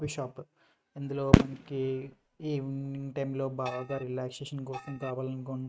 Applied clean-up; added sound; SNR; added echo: neural mask model RNNoise.